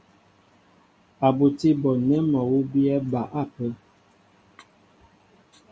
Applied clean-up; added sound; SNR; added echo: none; none; none; none.